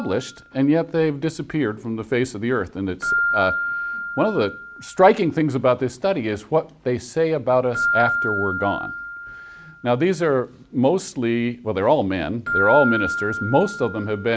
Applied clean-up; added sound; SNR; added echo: none; Keyboard (musical); 7 dB; none.